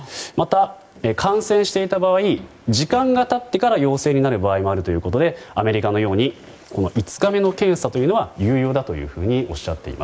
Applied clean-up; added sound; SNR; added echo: neural mask model Resemble Enhance denoiser.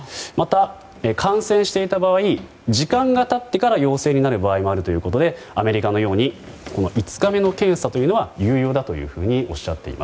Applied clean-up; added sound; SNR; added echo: none; none; none; none.